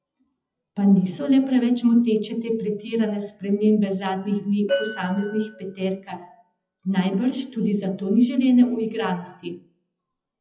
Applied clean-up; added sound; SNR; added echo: classical method WPE with log-MMSE.